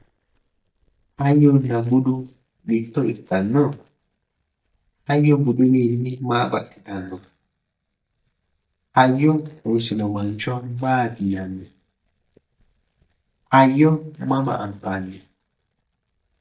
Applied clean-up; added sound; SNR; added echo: neural mask model DeepFilterNet 3.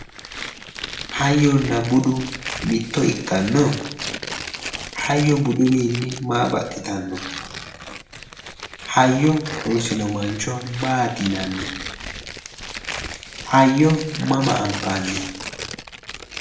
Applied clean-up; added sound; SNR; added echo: none; Tearing; 11 dB; reverberation time 0.7 s.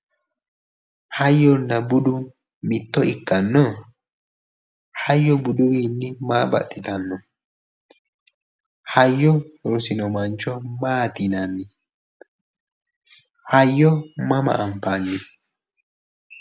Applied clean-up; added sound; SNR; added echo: none; none; none; none.